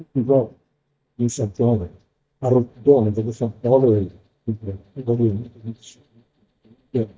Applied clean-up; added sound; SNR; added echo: neural mask model DeepFilterNet 3.